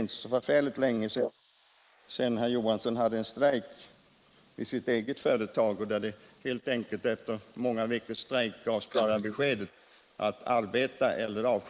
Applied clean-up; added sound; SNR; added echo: neural mask model Resemble Enhance denoiser.